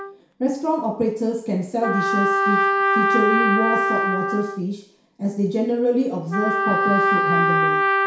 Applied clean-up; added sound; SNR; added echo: none; Trumpet; -2 dB; reverberation time 0.6 s.